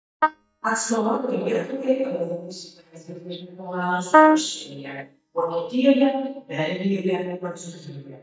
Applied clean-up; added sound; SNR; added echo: neural mask model DeepFilterNet 3.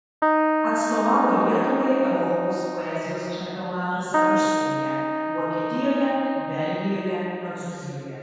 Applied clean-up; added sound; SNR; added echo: none; Keyboard (musical); 1 dB; reverberation time 2.1 s.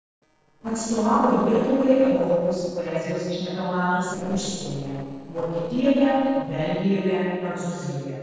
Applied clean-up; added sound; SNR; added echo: neural separator model SepFormer DNS4.